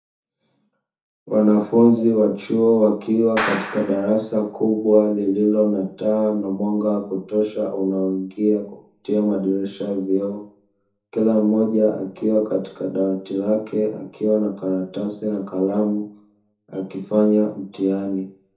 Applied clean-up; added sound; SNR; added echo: none; Clapping; 9 dB; reverberation time 0.6 s.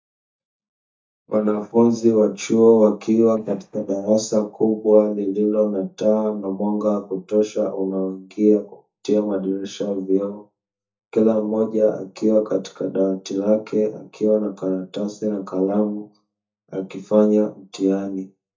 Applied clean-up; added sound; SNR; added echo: neural mask model DeepFilterNet 3.